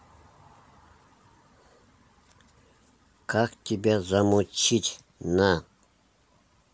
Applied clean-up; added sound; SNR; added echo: none; none; none; none.